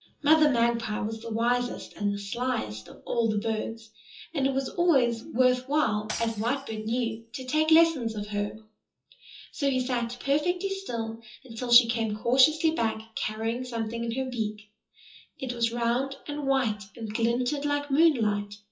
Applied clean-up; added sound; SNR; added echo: classical method WPE with log-MMSE.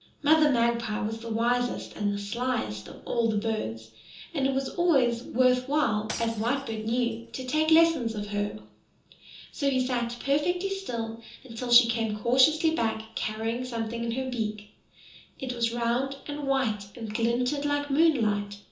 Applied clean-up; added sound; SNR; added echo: none; Shatter / Crushing; 17 dB; reverberation time 0.6 s.